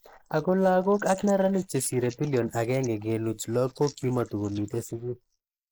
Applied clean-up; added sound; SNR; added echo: neural mask model Resemble Enhance denoiser.